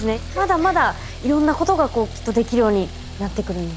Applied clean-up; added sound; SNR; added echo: none; Gasp + Fill (with liquid); 19 dB; none.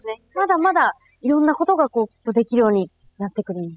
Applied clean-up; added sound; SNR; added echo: classical method spectral subtraction.